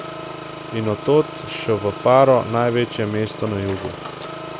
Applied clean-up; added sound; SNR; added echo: none; Engine; 12 dB; none.